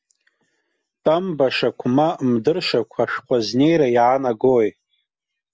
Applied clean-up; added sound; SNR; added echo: none; none; none; none.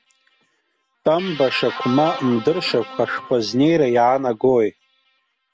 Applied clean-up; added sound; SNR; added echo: none; Guitar; 15 dB; none.